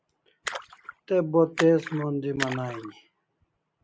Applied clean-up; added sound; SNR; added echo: none; Splash, splatter; 11 dB; none.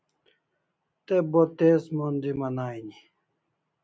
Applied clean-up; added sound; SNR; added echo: none; none; none; none.